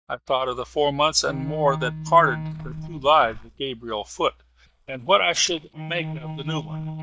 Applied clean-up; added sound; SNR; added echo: neural mask model DeepFilterNet 3.